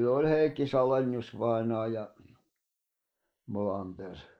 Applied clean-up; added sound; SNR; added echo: neural mask model Resemble Enhance denoiser.